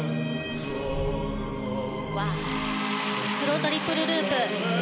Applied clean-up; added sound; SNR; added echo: none; Engine starting / Car; 11 dB; none.